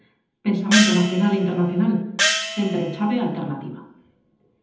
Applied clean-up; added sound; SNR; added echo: none; Gong; 3 dB; reverberation time 0.8 s.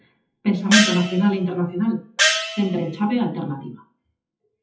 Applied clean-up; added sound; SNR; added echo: classical method WPE with log-MMSE.